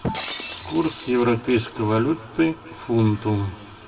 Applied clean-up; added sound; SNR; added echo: none; Shatter; 11 dB; reverberation time 1.8 s.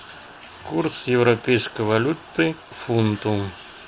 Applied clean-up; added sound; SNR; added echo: none; none; none; none.